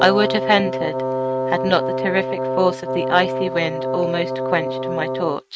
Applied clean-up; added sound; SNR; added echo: neural mask model RNNoise.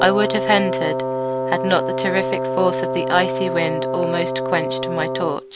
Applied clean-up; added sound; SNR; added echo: none; Wind instrument, woodwind instrument; 1 dB; none.